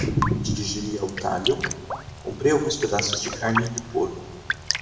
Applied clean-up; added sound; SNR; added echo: none; Raindrop; 6 dB; reverberation time 1.1 s.